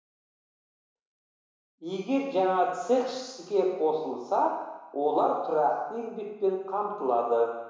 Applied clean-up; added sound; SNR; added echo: none; none; none; reverberation time 1.0 s.